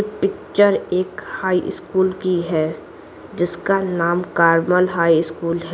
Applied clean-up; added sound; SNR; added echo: none; none; none; none.